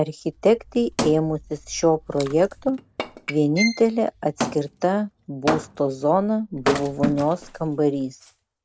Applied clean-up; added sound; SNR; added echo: none; Wood + Bowed string instrument; 9 dB; none.